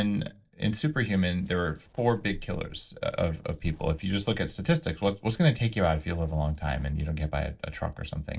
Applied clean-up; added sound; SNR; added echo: neural separator model SepFormer DNS4.